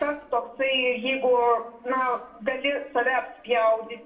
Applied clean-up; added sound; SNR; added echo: neural separator model SepFormer DNS4.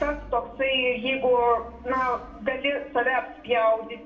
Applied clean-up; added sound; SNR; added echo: none; Engine / Mechanisms; 19 dB; reverberation time 0.5 s.